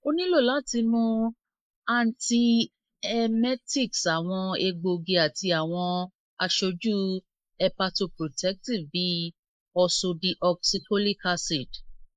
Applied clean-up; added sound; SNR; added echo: neural mask model Resemble Enhance denoiser.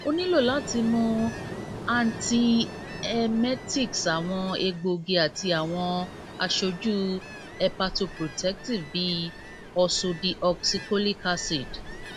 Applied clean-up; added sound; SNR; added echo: none; Ocean; 12 dB; none.